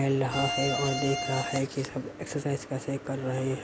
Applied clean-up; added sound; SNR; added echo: none; Bowed string instrument; 2 dB; none.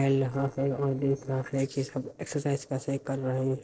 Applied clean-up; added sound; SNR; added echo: neural separator model SepFormer DNS4.